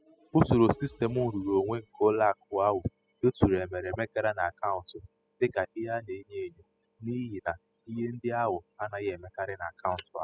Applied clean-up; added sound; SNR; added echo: classical method spectral subtraction.